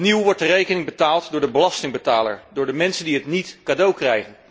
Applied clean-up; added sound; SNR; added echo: none; none; none; none.